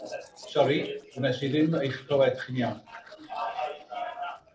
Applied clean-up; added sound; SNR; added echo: neural separator model SepFormer DNS4.